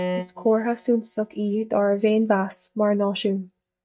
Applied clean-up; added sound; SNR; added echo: neural mask model DeepFilterNet 3.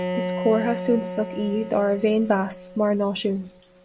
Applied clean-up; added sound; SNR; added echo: none; Bowed string instrument; 8 dB; none.